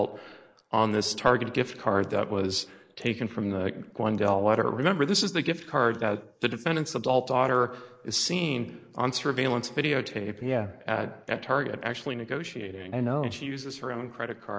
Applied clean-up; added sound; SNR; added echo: neural mask model Resemble Enhance denoiser.